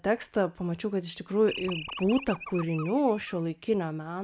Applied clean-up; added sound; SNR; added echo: none; Animal; 12 dB; none.